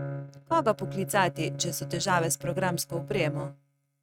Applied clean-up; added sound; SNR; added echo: neural mask model RNNoise.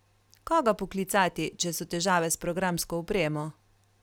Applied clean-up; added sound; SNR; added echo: none; none; none; none.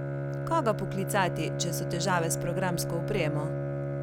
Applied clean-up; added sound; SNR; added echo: none; Bowed string instrument; 0 dB; none.